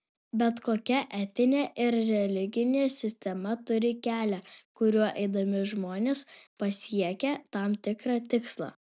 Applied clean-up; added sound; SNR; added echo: none; none; none; none.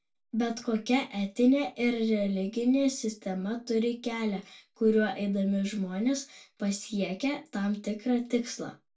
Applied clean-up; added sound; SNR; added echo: none; none; none; reverberation time 0.2 s.